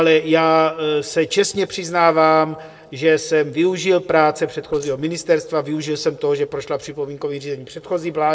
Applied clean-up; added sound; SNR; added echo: neural separator model SepFormer DNS4.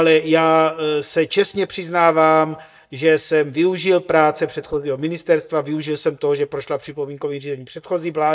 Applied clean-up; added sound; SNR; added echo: neural mask model DeepFilterNet 3.